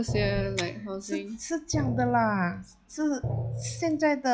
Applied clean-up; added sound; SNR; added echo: classical method log-MMSE.